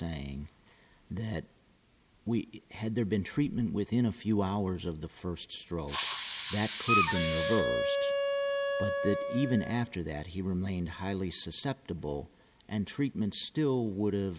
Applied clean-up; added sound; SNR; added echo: none; Hiss + Wind instrument, woodwind instrument; -3 dB; none.